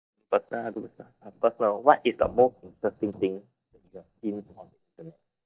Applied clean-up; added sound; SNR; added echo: neural mask model DeepFilterNet 3.